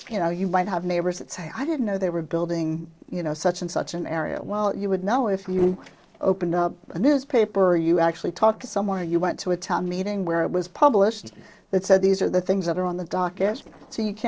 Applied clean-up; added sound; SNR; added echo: neural separator model SepFormer DNS4.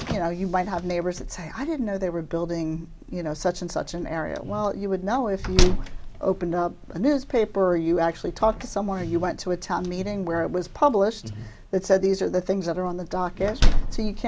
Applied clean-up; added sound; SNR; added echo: none; Slam; 2 dB; none.